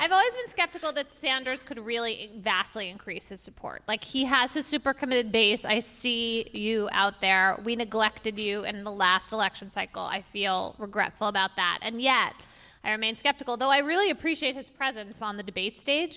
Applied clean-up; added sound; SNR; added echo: none; none; none; none.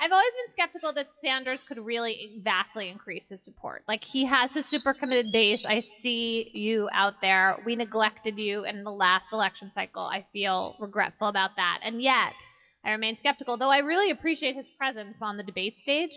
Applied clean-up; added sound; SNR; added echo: classical method WPE with log-MMSE.